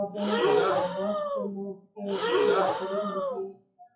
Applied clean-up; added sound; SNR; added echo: classical method WPE with log-MMSE.